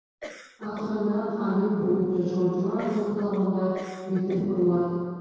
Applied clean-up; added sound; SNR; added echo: neural separator model SepFormer DNS4.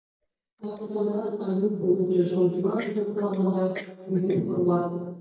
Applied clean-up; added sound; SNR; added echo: neural mask model DeepFilterNet 3.